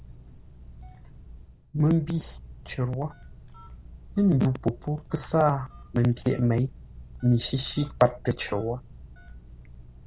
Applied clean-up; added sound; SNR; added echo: none; Telephone; 17 dB; none.